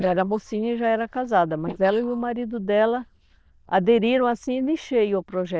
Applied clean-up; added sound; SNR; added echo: neural diffusion model UNIVERSE++.